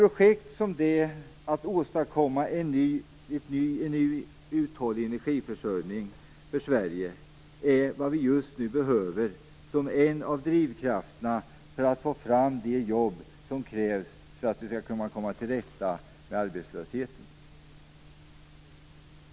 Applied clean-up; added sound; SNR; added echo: none; none; none; none.